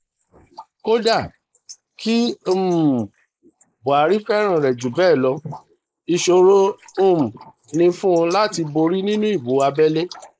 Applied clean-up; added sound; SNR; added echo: neural mask model Resemble Enhance denoiser.